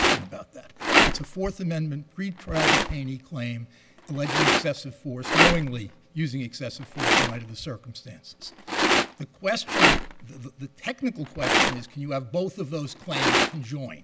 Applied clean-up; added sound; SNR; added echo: none; Rattle; -5 dB; none.